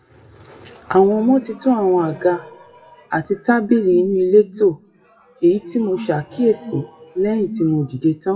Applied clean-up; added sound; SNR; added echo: classical method WPE with log-MMSE.